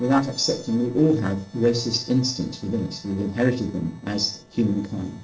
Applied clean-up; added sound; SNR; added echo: neural separator model SepFormer DNS4.